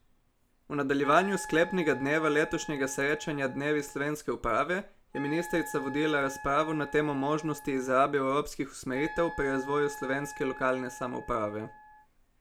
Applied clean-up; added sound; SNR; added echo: none; Wind instrument, woodwind instrument; 14 dB; none.